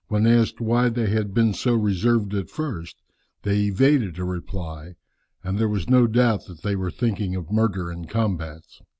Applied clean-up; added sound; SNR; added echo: none; none; none; none.